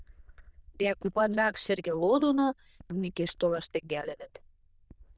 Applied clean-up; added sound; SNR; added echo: neural diffusion model UNIVERSE++.